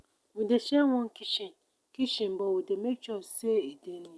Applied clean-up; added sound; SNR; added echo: none; none; none; none.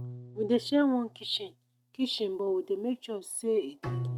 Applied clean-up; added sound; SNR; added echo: neural mask model RNNoise.